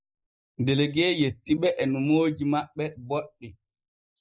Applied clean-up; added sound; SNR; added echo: neural mask model Resemble Enhance denoiser.